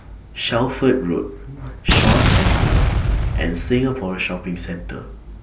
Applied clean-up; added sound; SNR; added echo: none; Explosion; -5 dB; none.